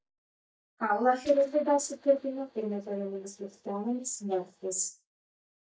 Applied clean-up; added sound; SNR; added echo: neural mask model DeepFilterNet 3.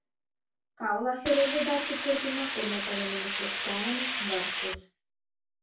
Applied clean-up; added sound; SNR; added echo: none; Hiss; 0 dB; reverberation time 0.3 s.